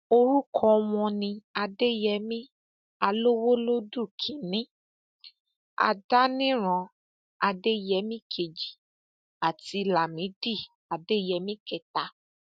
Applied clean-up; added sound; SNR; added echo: none; none; none; none.